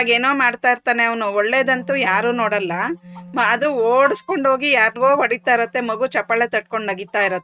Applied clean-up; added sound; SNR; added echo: neural mask model RNNoise.